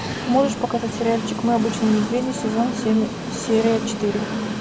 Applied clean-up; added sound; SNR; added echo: none; Train; 5 dB; none.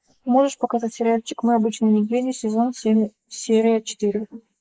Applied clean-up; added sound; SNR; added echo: neural mask model Resemble Enhance denoiser.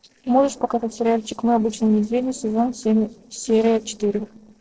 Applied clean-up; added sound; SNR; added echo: neural separator model SepFormer DNS4.